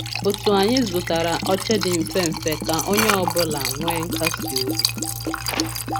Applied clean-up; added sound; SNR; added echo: none; Liquid; 2 dB; none.